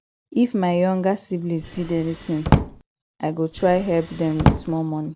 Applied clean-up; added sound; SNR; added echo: none; Drawer open or close; 1 dB; none.